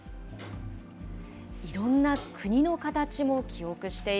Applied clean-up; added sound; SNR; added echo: none; none; none; none.